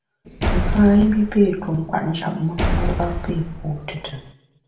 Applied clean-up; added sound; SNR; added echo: none; Slam; 3 dB; reverberation time 0.6 s.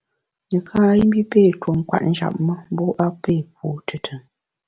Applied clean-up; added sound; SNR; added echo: none; none; none; none.